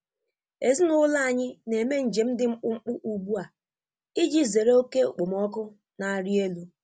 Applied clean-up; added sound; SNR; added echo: none; none; none; none.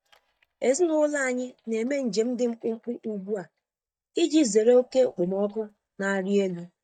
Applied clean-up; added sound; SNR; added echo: neural mask model DeepFilterNet 3.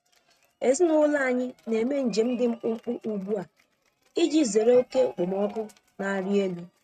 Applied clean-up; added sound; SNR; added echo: neural mask model RNNoise.